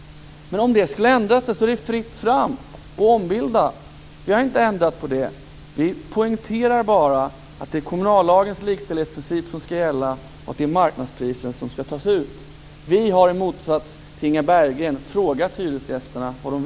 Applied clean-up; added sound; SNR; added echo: none; none; none; none.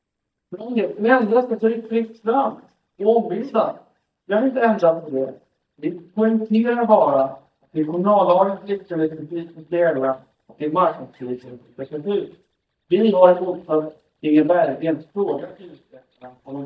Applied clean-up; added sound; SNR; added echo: neural mask model DeepFilterNet 3.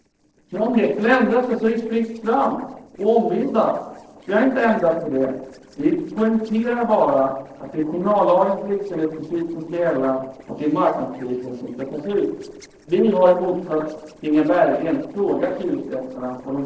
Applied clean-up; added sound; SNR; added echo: neural separator model SepFormer DNS4.